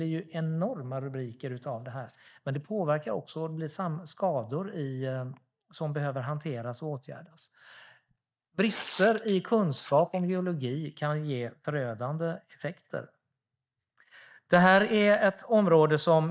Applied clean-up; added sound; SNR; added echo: neural mask model DeepFilterNet 3.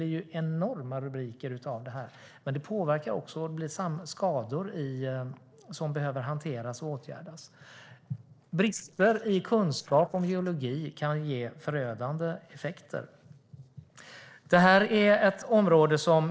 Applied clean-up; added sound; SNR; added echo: neural separator model SepFormer DNS4.